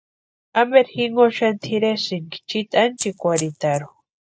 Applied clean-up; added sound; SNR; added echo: neural mask model DeepFilterNet 3.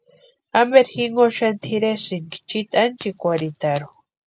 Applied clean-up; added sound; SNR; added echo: none; Rattle (instrument); 11 dB; none.